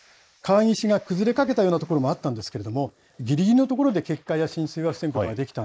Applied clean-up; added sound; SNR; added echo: neural mask model Resemble Enhance denoiser.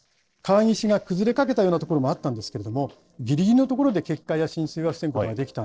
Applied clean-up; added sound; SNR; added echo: neural separator model SepFormer DNS4.